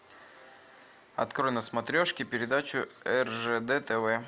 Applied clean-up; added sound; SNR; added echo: none; none; none; none.